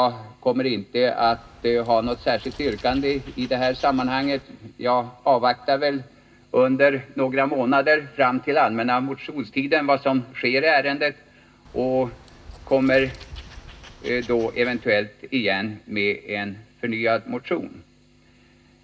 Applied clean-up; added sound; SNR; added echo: none; Wild animals; 19 dB; reverberation time 0.2 s.